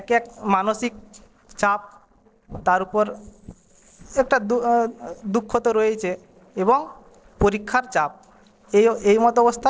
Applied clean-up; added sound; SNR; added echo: neural separator model SepFormer DNS4.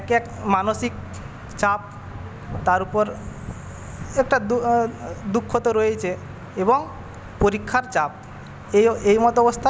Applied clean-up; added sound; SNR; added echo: none; Drum; 16 dB; none.